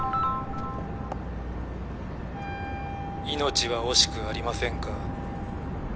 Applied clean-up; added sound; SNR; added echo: none; Wind instrument, woodwind instrument; 13 dB; none.